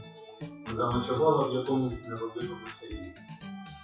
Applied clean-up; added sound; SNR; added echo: classical method WPE with log-MMSE.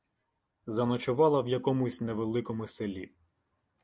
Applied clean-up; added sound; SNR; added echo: none; none; none; none.